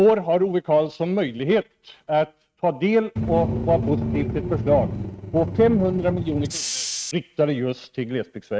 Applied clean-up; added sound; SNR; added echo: neural mask model RNNoise.